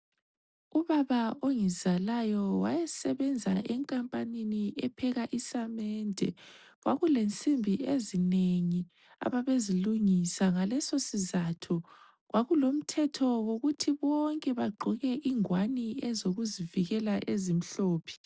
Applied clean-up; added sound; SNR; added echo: none; none; none; none.